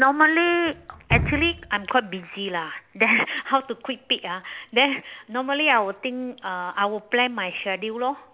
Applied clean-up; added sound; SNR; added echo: none; Drip; 14 dB; none.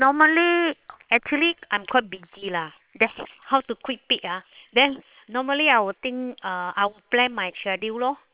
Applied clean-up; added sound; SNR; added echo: neural separator model SepFormer WHAM!.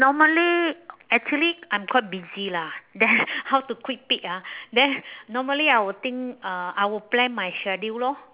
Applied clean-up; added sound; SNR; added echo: none; none; none; none.